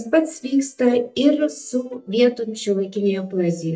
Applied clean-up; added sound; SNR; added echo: neural mask model DeepFilterNet 3.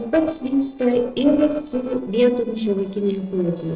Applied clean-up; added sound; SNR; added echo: neural separator model SepFormer DNS4.